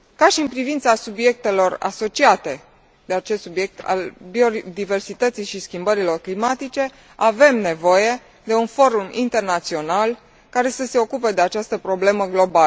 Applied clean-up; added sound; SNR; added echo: none; none; none; none.